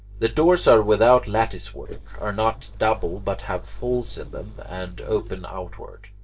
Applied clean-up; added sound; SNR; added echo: neural separator model SepFormer DNS4.